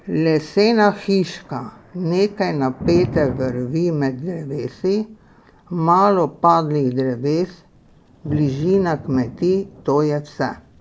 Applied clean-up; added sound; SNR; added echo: none; Thunder; 15 dB; none.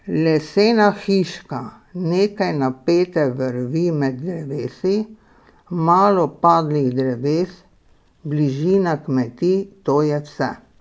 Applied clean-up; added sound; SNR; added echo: none; none; none; none.